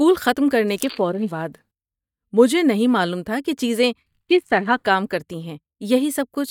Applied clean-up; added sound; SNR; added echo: neural mask model DeepFilterNet 3.